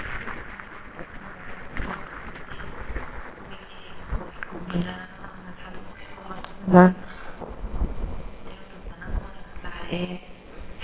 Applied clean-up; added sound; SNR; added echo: neural separator model SepFormer WHAMR!.